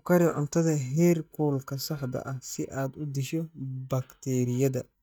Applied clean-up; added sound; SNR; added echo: neural mask model DeepFilterNet 3.